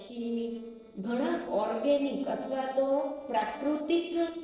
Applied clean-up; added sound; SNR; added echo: neural separator model SepFormer DNS4.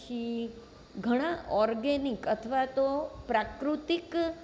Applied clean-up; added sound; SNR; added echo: none; none; none; none.